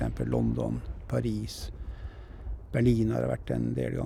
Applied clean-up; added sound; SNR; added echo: none; Thunder; 9 dB; none.